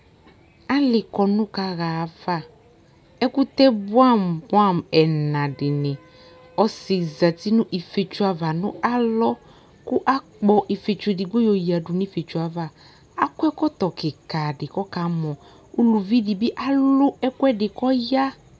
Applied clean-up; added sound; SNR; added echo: none; none; none; none.